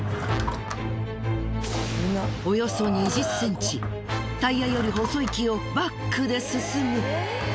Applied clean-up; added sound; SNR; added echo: none; Drawer open or close / Wood; 12 dB; none.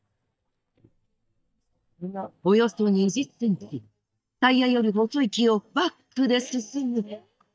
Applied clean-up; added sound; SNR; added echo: neural mask model DeepFilterNet 3.